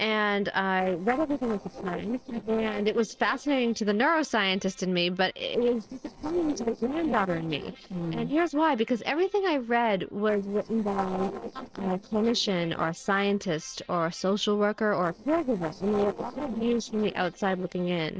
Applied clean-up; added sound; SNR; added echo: neural separator model SepFormer DNS4.